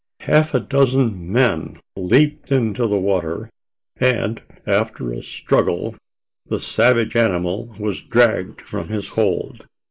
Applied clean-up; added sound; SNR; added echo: neural mask model Resemble Enhance denoiser.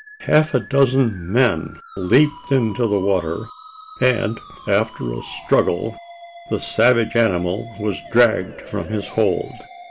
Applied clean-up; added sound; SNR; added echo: none; Musical instrument; 19 dB; none.